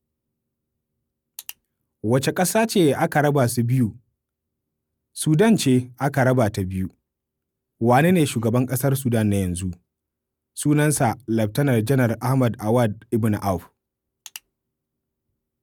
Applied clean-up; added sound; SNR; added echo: none; Breathing; 17 dB; none.